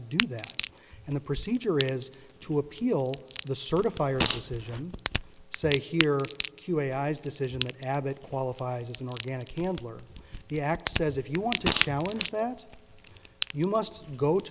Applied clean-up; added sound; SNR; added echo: none; Fart + Crack; 6 dB; none.